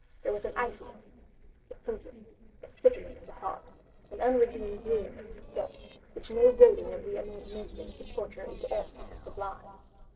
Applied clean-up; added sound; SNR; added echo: neural separator model SepFormer DNS4.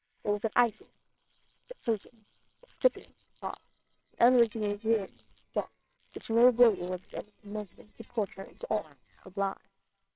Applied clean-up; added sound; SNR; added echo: neural separator model SepFormer WHAMR!.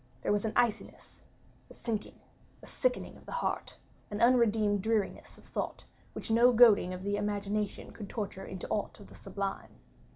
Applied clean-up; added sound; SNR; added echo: none; none; none; none.